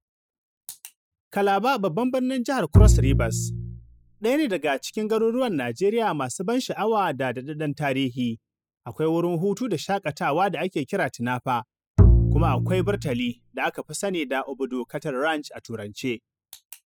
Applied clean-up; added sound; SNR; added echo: classical method spectral subtraction.